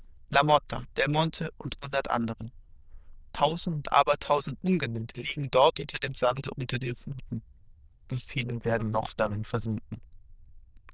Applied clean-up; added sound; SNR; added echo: neural diffusion model UNIVERSE++.